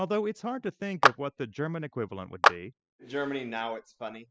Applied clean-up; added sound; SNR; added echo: classical method spectral subtraction.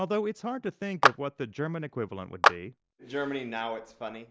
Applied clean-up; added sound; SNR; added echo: none; Clapping; -4 dB; none.